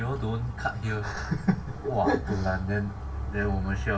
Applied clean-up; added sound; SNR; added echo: none; none; none; reverberation time 0.2 s.